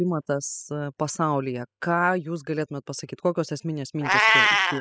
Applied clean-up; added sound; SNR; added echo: classical method spectral subtraction.